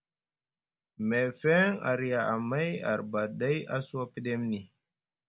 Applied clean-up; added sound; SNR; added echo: none; none; none; none.